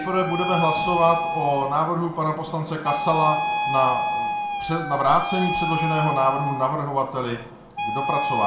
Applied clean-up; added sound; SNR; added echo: none; Wind instrument, woodwind instrument; 4 dB; reverberation time 0.4 s.